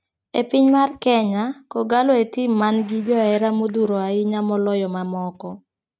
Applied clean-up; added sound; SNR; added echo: neural mask model RNNoise.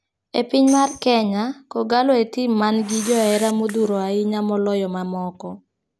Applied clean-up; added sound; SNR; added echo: none; Tambourine + Whoosh, swoosh, swish; 16 dB; none.